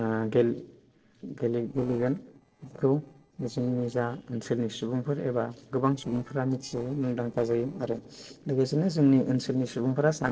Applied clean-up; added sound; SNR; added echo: neural separator model SepFormer DNS4.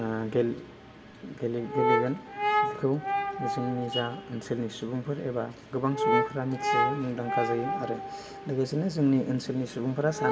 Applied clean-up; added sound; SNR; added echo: none; Brass instrument; 2 dB; reverberation time 1.2 s.